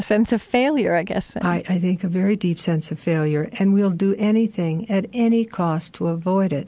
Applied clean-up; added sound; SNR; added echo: none; none; none; none.